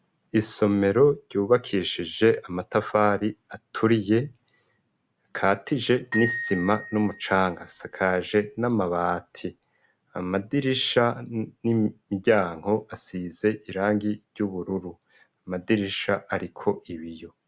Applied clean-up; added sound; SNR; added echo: none; Glockenspiel; 11 dB; none.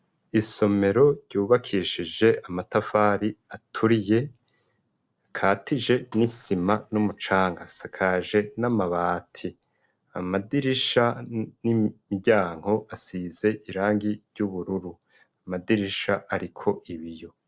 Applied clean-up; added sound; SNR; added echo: neural separator model SepFormer DNS4.